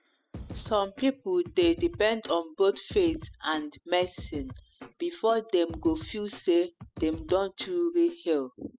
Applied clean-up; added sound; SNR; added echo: classical method spectral subtraction.